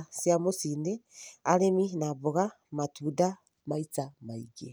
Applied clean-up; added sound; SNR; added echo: none; none; none; none.